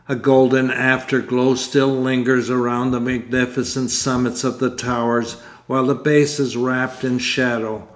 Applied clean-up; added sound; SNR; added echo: none; none; none; none.